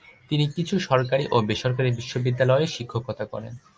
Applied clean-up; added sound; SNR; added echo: none; none; none; none.